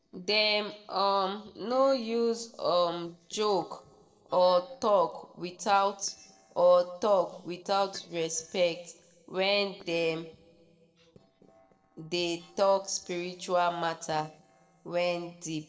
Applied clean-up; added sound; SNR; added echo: neural separator model SepFormer DNS4.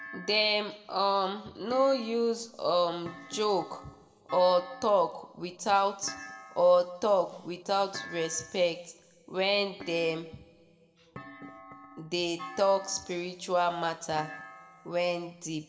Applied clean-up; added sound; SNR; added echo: none; Thump, thud; 19 dB; reverberation time 1.9 s.